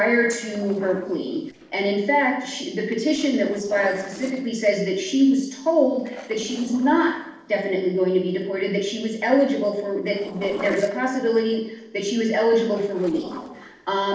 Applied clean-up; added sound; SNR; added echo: neural separator model SepFormer DNS4.